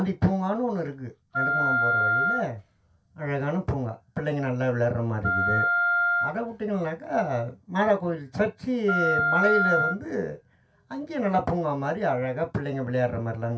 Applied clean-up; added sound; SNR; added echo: none; Wind instrument, woodwind instrument; -1 dB; reverberation time 0.2 s.